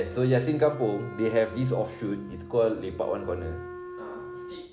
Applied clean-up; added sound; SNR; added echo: none; Wind instrument, woodwind instrument; 13 dB; none.